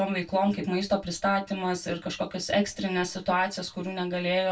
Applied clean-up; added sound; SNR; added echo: none; none; none; reverberation time 0.1 s.